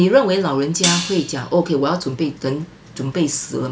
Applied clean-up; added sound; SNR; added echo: none; Hi-hat; 7 dB; none.